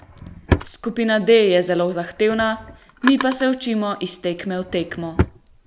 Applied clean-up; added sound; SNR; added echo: none; Drawer open or close; 8 dB; none.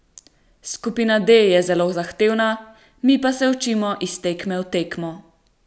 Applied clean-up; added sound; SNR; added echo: none; none; none; none.